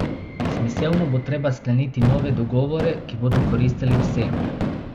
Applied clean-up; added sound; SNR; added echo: none; Fireworks; 3 dB; none.